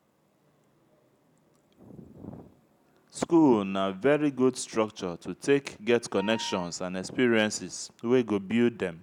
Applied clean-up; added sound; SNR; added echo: none; Wind instrument, woodwind instrument; 15 dB; none.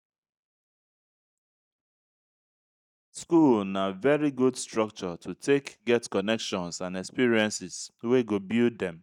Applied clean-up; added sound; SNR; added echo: neural mask model DeepFilterNet 3.